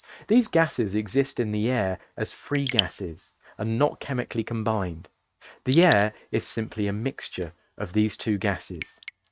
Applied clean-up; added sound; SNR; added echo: neural mask model RNNoise.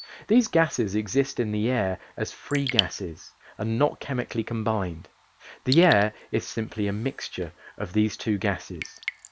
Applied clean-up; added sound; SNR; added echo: none; Raindrop / Drip; 12 dB; none.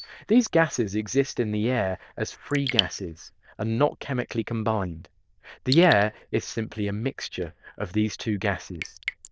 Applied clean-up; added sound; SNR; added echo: neural diffusion model UNIVERSE++.